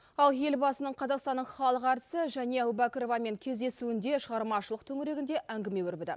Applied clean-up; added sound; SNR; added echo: none; none; none; none.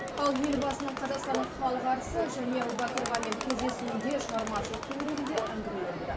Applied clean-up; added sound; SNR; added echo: none; Crowd; 3 dB; reverberation time 0.3 s.